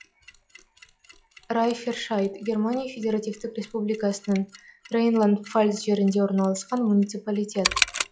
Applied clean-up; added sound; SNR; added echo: classical method log-MMSE.